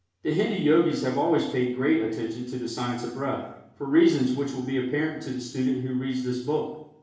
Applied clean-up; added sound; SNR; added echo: none; none; none; reverberation time 0.7 s.